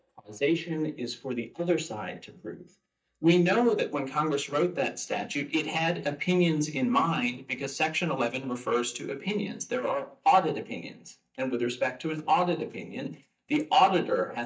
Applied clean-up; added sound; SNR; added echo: neural mask model DeepFilterNet 3.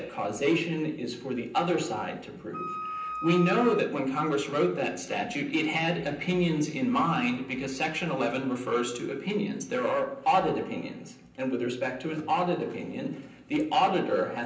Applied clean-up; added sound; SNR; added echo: none; Wind instrument, woodwind instrument; 8 dB; reverberation time 0.6 s.